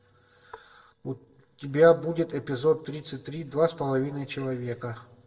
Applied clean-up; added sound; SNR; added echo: neural separator model SepFormer DNS4.